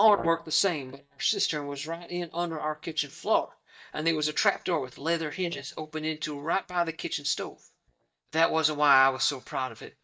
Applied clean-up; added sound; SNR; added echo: neural mask model DeepFilterNet 3.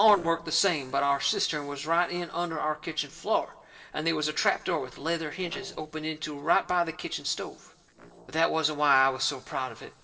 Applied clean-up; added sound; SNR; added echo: neural separator model SepFormer DNS4.